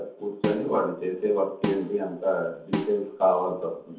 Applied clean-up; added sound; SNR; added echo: none; Snare drum; 8 dB; reverberation time 0.7 s.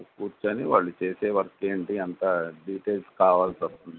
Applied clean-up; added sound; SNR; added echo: none; none; none; none.